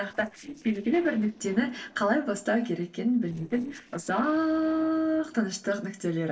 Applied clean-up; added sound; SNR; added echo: neural separator model SepFormer DNS4.